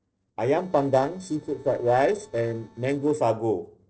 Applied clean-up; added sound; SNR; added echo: neural separator model SepFormer DNS4.